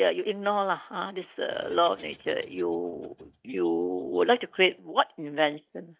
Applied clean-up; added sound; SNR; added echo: neural mask model DeepFilterNet 3.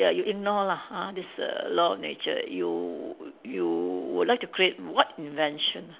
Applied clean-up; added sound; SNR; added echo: none; none; none; none.